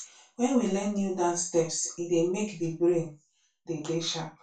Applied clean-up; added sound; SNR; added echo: none; none; none; reverberation time 0.2 s.